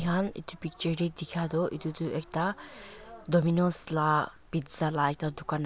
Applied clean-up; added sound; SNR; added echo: none; none; none; none.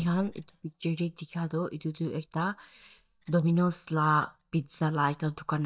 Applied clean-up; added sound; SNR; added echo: neural mask model DeepFilterNet 3.